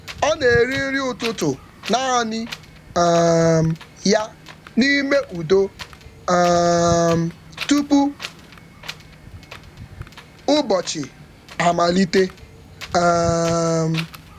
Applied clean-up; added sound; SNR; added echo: none; Wind; 16 dB; none.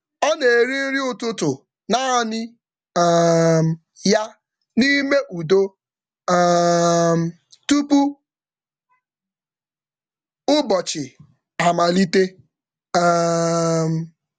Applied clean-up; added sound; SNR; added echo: none; none; none; none.